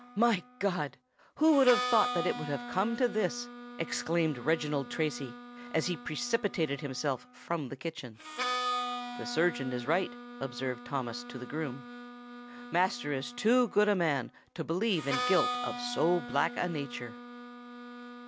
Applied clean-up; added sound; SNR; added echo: none; Harmonica; 8 dB; none.